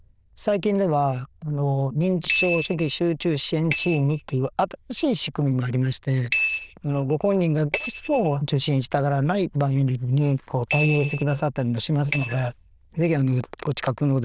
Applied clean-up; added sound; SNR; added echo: neural diffusion model UNIVERSE++.